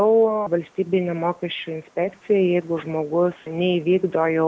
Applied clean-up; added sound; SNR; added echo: none; none; none; none.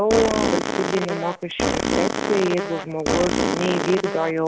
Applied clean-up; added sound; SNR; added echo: none; Fart; 0 dB; none.